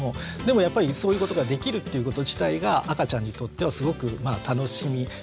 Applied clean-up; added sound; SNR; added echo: none; Breathing; 19 dB; none.